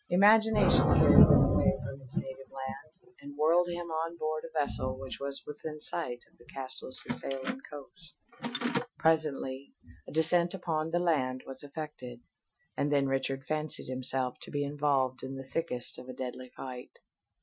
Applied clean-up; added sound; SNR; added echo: classical method Wiener filter.